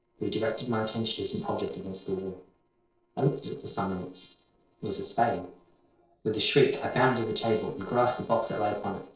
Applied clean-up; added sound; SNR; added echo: neural separator model SepFormer DNS4.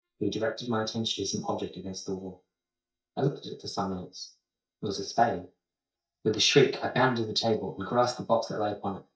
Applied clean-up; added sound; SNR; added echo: neural mask model DeepFilterNet 3.